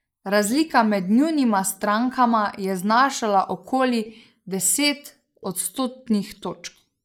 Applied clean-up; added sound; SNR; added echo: neural mask model Resemble Enhance denoiser.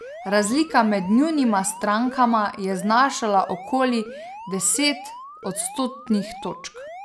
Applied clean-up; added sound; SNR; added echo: none; Alarm; 15 dB; none.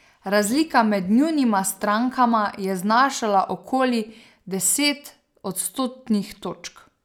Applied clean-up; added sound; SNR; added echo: none; none; none; none.